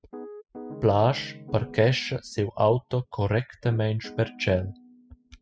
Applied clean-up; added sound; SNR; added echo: classical method spectral subtraction.